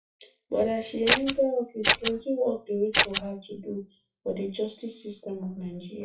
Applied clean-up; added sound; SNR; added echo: classical method WPE with log-MMSE.